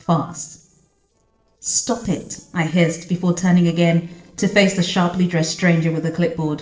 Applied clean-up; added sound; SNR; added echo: neural separator model SepFormer DNS4.